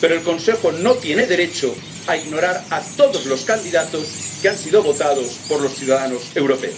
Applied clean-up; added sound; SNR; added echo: none; Chirp, tweet; 13 dB; reverberation time 0.3 s.